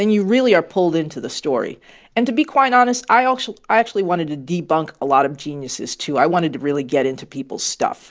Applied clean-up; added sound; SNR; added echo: none; none; none; none.